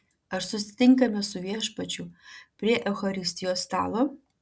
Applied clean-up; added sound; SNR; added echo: none; none; none; none.